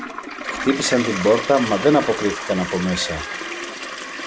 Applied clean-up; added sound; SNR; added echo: none; Toilet flush; 8 dB; none.